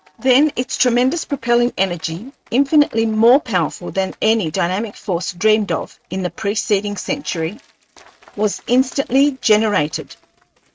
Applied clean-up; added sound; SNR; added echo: neural mask model RNNoise.